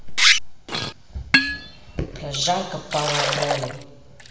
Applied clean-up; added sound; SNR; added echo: none; Liquid; -3 dB; reverberation time 1.4 s.